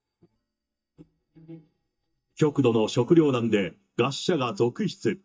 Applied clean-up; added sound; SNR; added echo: neural mask model DeepFilterNet 3.